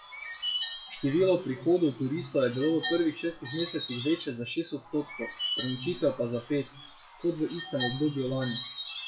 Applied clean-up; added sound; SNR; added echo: classical method WPE with log-MMSE.